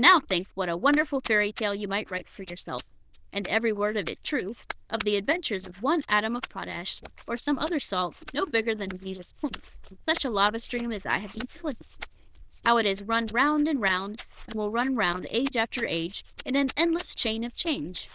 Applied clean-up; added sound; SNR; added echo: neural diffusion model UNIVERSE++.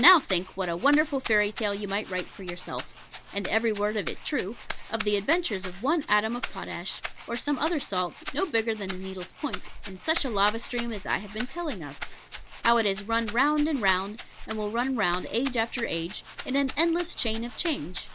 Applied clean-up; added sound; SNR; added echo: none; Rattle (instrument); 11 dB; none.